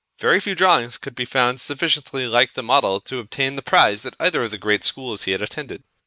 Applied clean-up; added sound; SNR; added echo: neural mask model Resemble Enhance denoiser.